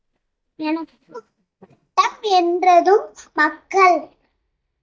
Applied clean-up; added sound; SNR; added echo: neural mask model DeepFilterNet 3.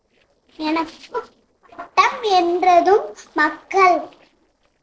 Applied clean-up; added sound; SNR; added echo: neural separator model SepFormer DNS4.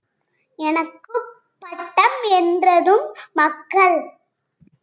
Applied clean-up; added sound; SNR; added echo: none; none; none; none.